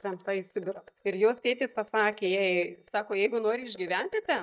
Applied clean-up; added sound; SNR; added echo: neural mask model DeepFilterNet 3.